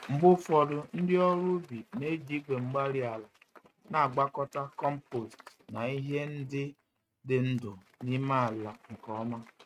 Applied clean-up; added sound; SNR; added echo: neural mask model RNNoise.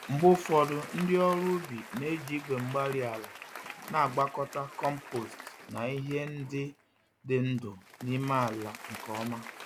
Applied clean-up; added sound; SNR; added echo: none; Applause; 14 dB; none.